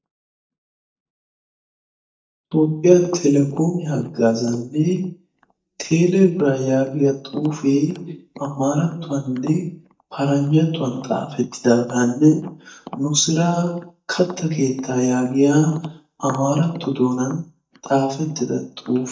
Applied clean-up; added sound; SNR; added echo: neural mask model DeepFilterNet 3.